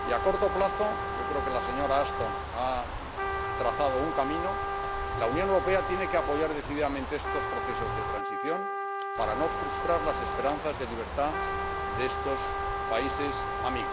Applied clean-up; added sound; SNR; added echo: none; Trumpet + Bird; 0 dB; none.